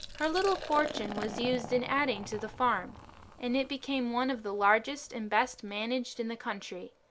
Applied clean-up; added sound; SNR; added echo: none; Liquid; 13 dB; none.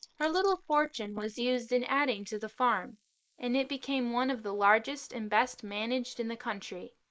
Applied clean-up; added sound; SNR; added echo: neural mask model Resemble Enhance denoiser.